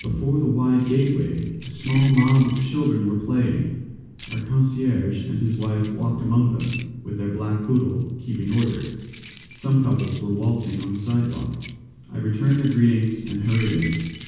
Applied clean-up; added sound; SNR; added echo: none; Keys jangling; 20 dB; reverberation time 1.2 s.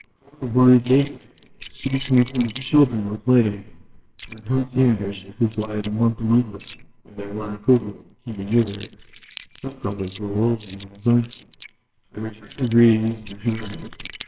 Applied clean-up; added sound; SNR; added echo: neural separator model SepFormer WHAMR!.